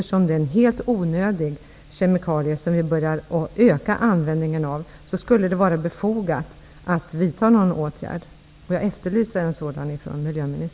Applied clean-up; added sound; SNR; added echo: none; none; none; none.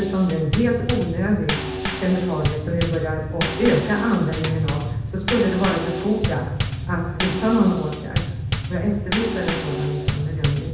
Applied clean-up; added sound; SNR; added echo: none; Bass drum / Snare drum / Drum kit; 4 dB; reverberation time 0.9 s.